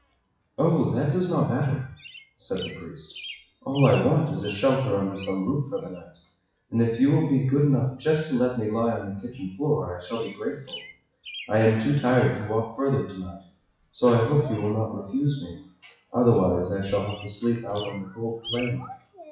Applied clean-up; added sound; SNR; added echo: classical method WPE with log-MMSE.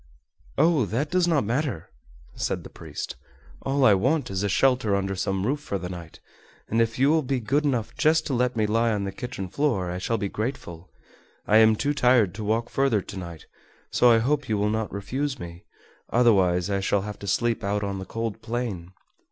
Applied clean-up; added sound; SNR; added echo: none; none; none; none.